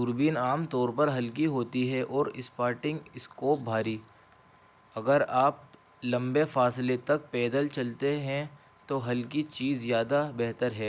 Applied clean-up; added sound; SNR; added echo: none; none; none; none.